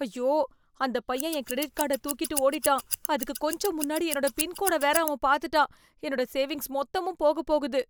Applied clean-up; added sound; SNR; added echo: none; Scissors; 8 dB; none.